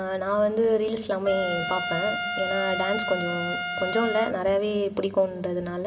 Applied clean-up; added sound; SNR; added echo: none; Trumpet; 5 dB; reverberation time 1.7 s.